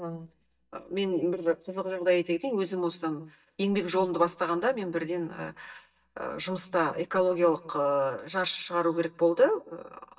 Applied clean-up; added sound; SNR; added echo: neural mask model DeepFilterNet 3.